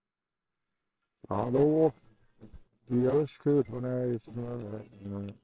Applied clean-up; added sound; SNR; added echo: neural separator model SepFormer WHAMR!.